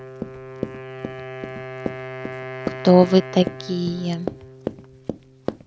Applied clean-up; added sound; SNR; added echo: none; Wind instrument, woodwind instrument + Run; 8 dB; none.